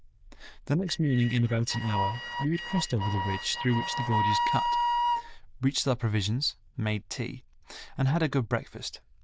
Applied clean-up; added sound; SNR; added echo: neural diffusion model UNIVERSE++.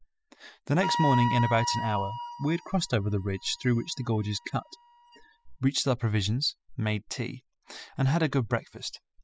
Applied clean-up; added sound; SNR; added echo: classical method spectral subtraction.